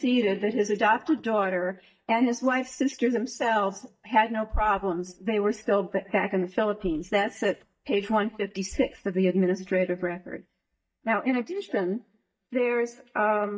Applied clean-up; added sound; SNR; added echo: neural mask model DeepFilterNet 3.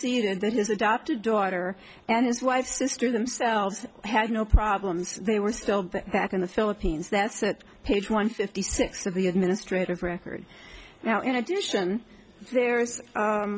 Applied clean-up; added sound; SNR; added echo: none; none; none; none.